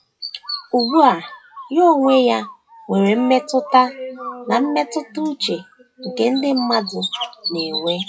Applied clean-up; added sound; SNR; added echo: classical method WPE with log-MMSE.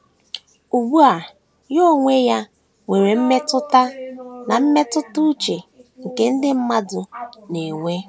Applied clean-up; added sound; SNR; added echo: none; none; none; none.